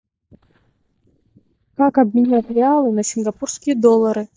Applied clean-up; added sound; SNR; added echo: neural mask model DeepFilterNet 3.